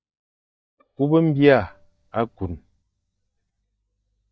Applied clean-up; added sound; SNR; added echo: neural mask model DeepFilterNet 3.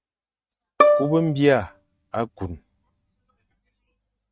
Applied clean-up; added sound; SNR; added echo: neural mask model RNNoise.